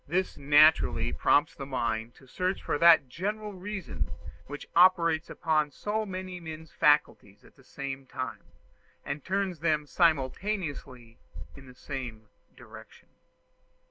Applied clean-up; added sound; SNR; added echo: none; none; none; none.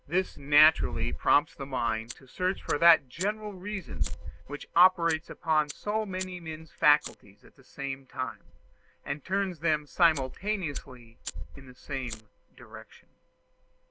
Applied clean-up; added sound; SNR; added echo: none; Fire; 18 dB; none.